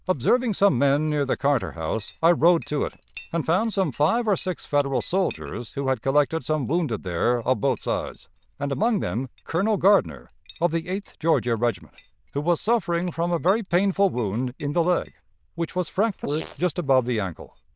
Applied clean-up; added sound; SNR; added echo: neural diffusion model UNIVERSE++.